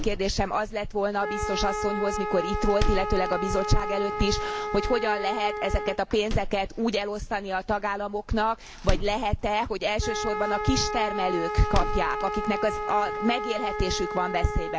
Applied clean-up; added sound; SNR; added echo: none; Wind instrument, woodwind instrument + Door; 4 dB; none.